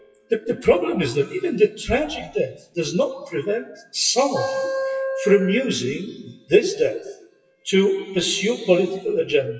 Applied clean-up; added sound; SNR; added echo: classical method WPE with log-MMSE.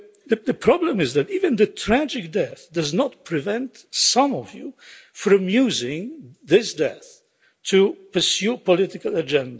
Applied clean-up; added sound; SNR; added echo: none; none; none; none.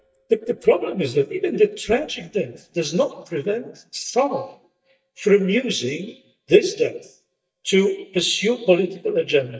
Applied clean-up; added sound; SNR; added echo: neural mask model DeepFilterNet 3.